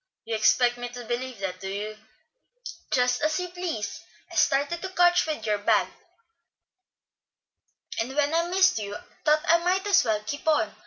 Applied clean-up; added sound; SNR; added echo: none; none; none; none.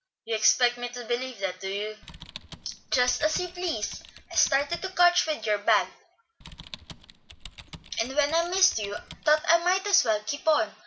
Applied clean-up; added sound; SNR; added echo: none; Typing; 17 dB; none.